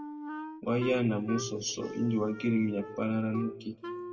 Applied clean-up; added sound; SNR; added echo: none; Wind instrument, woodwind instrument; 11 dB; reverberation time 1.4 s.